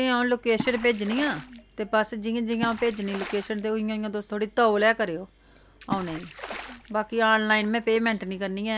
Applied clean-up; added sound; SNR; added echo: none; Water / Splash, splatter; 13 dB; none.